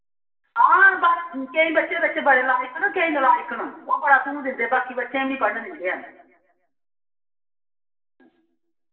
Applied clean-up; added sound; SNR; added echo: none; none; none; reverberation time 0.8 s.